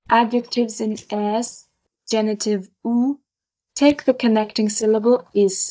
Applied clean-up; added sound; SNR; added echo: neural mask model DeepFilterNet 3.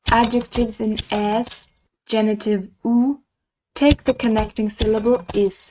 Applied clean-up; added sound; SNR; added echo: neural mask model RNNoise.